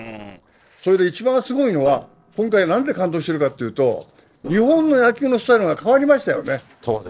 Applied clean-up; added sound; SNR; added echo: neural separator model SepFormer DNS4.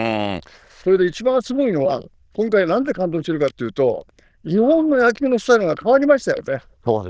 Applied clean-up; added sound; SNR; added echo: neural diffusion model UNIVERSE++.